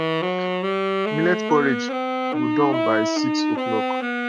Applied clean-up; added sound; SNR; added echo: none; Wind instrument, woodwind instrument; -3 dB; none.